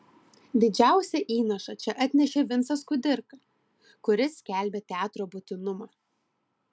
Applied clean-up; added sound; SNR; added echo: none; none; none; none.